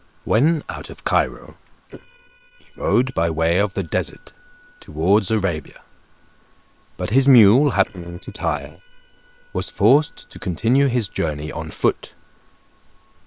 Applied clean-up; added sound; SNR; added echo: neural separator model SepFormer WHAM!.